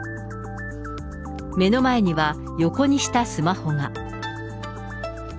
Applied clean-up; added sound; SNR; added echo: none; none; none; none.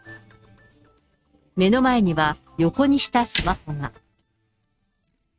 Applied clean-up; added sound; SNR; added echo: neural mask model RNNoise.